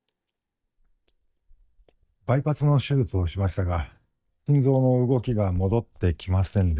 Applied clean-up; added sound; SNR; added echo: neural mask model DeepFilterNet 3.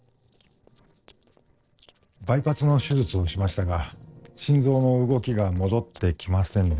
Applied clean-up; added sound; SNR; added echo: neural separator model SepFormer DNS4.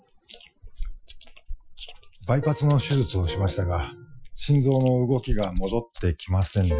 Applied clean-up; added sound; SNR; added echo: classical method Wiener filter.